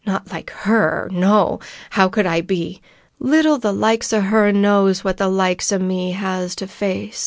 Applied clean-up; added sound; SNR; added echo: none; none; none; none.